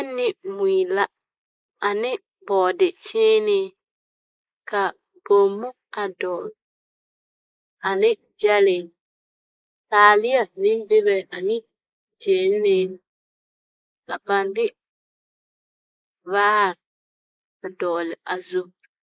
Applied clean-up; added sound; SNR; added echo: neural mask model Resemble Enhance denoiser.